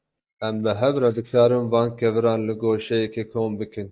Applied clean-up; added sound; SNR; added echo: neural mask model DeepFilterNet 3.